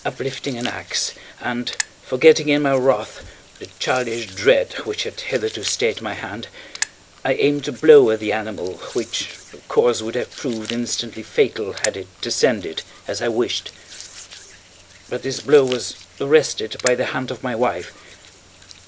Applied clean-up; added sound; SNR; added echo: none; Hands; 16 dB; none.